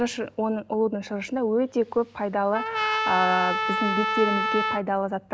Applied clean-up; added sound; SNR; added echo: none; Trumpet; 2 dB; none.